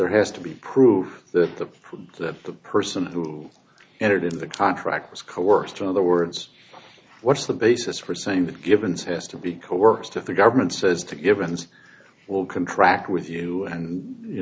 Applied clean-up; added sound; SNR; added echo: none; none; none; none.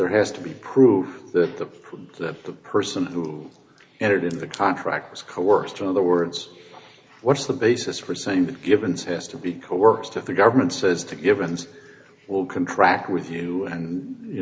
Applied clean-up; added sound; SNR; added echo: none; none; none; reverberation time 1.2 s.